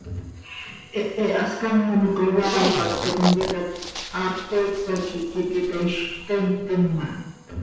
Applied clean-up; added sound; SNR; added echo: none; Zipper (clothing); 7 dB; reverberation time 1.0 s.